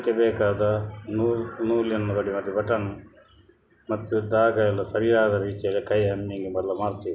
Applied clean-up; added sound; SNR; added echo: none; none; none; none.